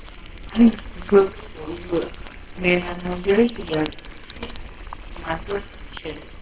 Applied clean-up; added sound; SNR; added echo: neural separator model SepFormer WHAMR!.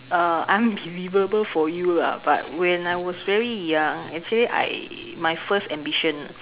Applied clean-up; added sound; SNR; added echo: none; none; none; none.